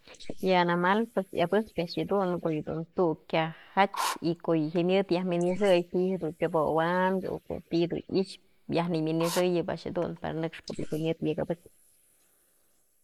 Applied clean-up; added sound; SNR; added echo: neural mask model Resemble Enhance denoiser.